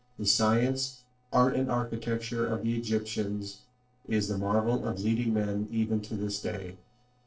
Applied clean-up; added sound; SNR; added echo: neural separator model SepFormer DNS4.